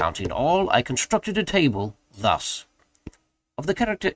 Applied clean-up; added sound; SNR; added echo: neural mask model RNNoise.